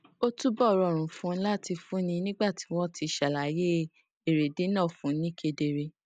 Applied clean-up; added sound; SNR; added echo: none; none; none; none.